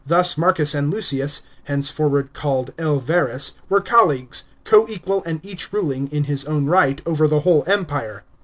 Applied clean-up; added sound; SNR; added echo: none; none; none; none.